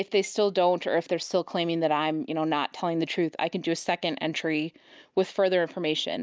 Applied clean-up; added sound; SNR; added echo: neural mask model DeepFilterNet 3.